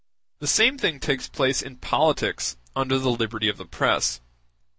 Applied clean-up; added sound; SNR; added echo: none; none; none; none.